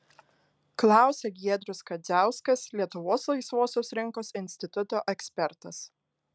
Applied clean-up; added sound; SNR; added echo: none; none; none; none.